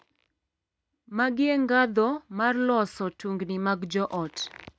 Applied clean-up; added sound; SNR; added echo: none; none; none; none.